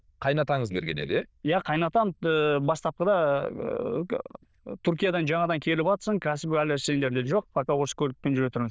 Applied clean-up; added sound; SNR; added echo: neural diffusion model UNIVERSE++.